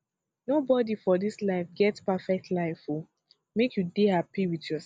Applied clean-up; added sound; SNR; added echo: none; none; none; none.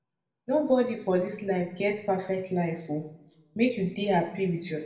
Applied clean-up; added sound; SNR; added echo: none; none; none; reverberation time 0.6 s.